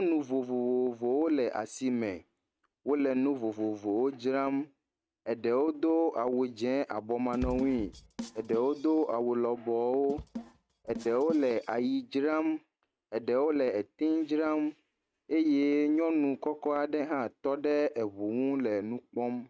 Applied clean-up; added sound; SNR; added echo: neural mask model RNNoise.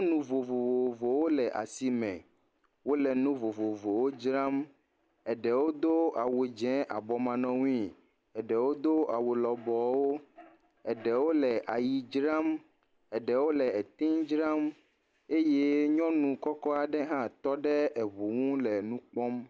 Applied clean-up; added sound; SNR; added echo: none; none; none; none.